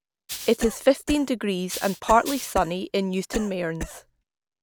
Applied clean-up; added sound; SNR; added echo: none; Rattle (instrument) + Cough; 11 dB; none.